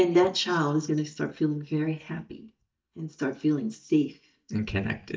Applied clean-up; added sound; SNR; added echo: neural mask model DeepFilterNet 3.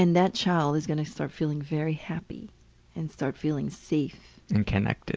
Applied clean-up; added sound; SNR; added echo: none; none; none; none.